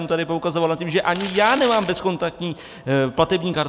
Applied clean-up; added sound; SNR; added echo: none; Crumpling, crinkling; 9 dB; none.